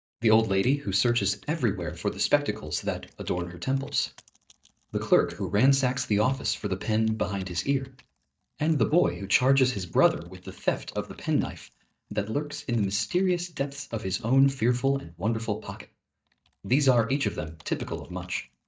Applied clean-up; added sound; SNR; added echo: neural mask model DeepFilterNet 3.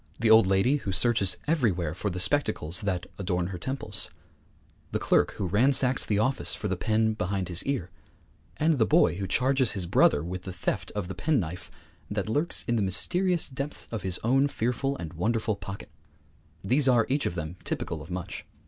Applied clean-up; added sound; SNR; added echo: none; none; none; none.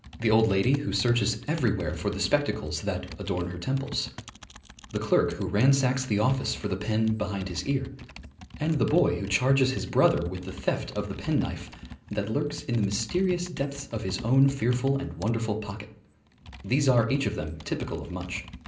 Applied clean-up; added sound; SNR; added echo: none; Computer keyboard; 17 dB; reverberation time 0.5 s.